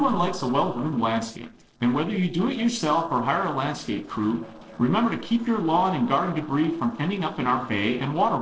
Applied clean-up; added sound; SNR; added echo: neural separator model SepFormer DNS4.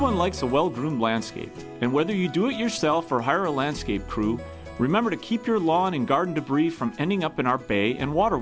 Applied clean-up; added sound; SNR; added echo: none; none; none; none.